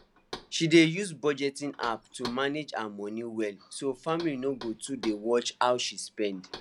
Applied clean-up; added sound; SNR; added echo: none; Knock; 19 dB; none.